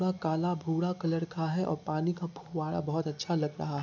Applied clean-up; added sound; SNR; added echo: none; none; none; none.